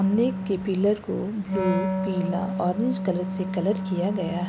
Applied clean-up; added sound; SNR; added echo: none; Wind instrument, woodwind instrument; 3 dB; none.